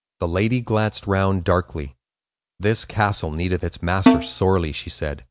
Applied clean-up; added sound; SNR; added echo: none; Snare drum; -1 dB; none.